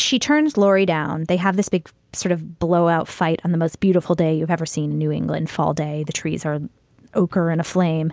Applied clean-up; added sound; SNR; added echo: none; none; none; none.